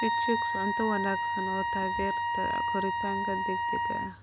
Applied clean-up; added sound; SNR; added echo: none; Wind instrument, woodwind instrument; -4 dB; none.